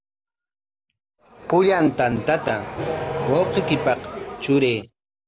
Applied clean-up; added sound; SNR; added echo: none; Accelerating, revving, vroom; 7 dB; none.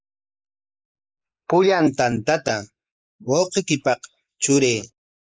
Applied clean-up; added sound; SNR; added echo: neural mask model Resemble Enhance denoiser.